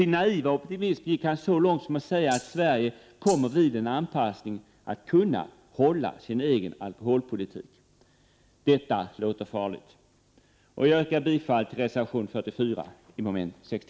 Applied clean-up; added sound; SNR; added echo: none; Rattle (instrument); 13 dB; none.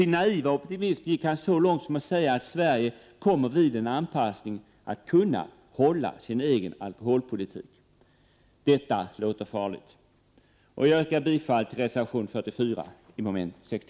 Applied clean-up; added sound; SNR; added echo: none; none; none; none.